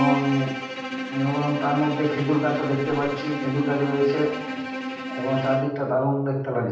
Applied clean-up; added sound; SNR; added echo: none; Bowed string instrument; 6 dB; reverberation time 0.8 s.